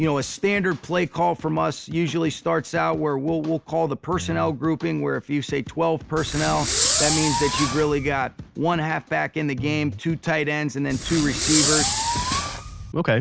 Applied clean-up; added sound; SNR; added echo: none; Fireworks; 0 dB; none.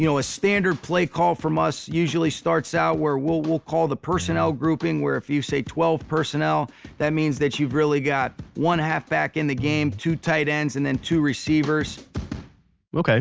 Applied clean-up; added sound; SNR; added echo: none; none; none; none.